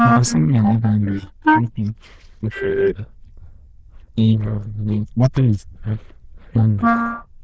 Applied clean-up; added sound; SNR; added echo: neural diffusion model UNIVERSE++.